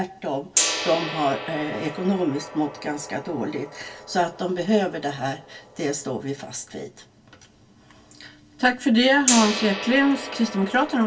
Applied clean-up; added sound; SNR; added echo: none; Gong; 8 dB; reverberation time 0.1 s.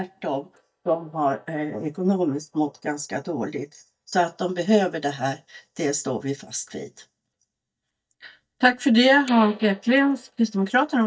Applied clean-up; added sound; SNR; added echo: neural mask model DeepFilterNet 3.